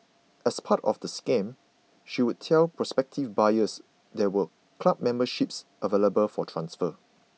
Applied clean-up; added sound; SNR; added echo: none; none; none; none.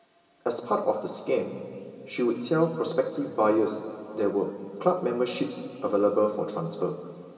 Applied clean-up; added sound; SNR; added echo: none; none; none; reverberation time 2.4 s.